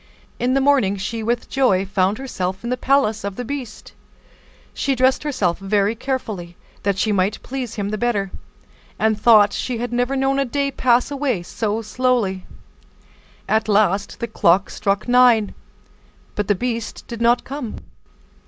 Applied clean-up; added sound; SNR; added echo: none; none; none; none.